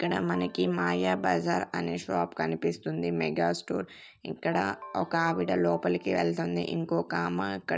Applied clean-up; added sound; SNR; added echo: none; Ringtone; 18 dB; none.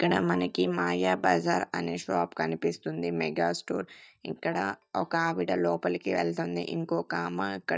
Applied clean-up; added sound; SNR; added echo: neural mask model DeepFilterNet 3.